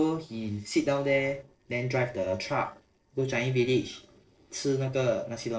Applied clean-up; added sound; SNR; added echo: neural separator model SepFormer DNS4.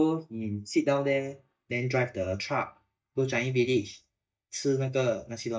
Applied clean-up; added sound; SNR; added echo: neural mask model DeepFilterNet 3.